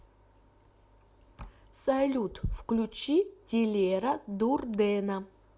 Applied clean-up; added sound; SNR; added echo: none; none; none; none.